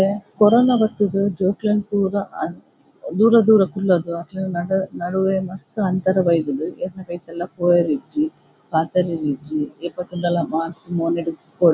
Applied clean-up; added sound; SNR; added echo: none; none; none; none.